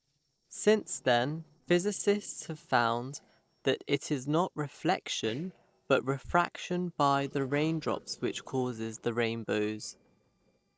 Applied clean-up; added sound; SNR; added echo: neural separator model SepFormer DNS4.